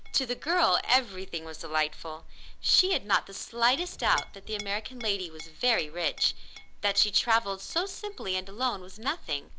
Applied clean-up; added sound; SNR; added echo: none; Chink, clink; 11 dB; none.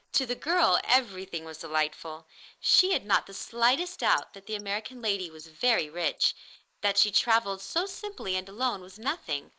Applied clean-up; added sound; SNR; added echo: neural mask model Resemble Enhance denoiser.